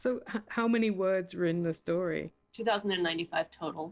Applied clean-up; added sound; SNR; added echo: neural separator model SepFormer DNS4.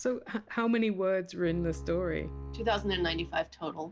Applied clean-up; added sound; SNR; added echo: none; Bowed string instrument; 10 dB; none.